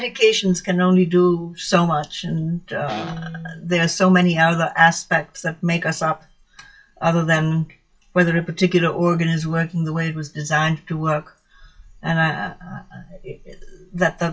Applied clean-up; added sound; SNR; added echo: classical method WPE with log-MMSE.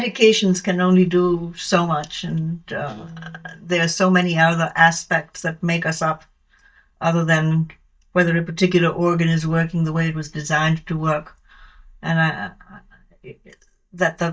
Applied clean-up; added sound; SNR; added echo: neural mask model DeepFilterNet 3.